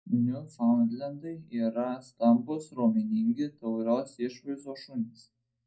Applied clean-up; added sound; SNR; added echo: none; none; none; reverberation time 0.2 s.